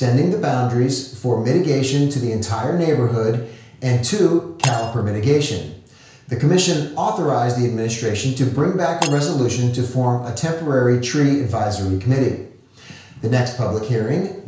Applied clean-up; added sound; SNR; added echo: none; Shatter; 16 dB; reverberation time 0.5 s.